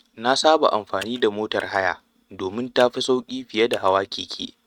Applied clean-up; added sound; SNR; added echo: neural mask model RNNoise.